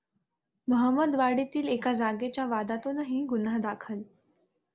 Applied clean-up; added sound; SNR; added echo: none; none; none; none.